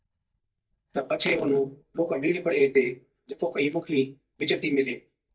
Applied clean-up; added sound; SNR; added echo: neural mask model DeepFilterNet 3.